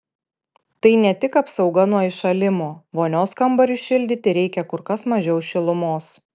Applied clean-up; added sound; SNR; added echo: none; none; none; none.